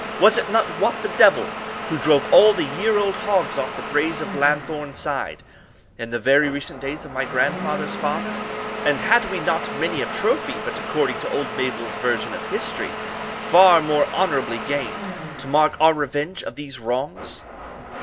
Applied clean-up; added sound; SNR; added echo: none; Domestic sounds, home sounds; 8 dB; none.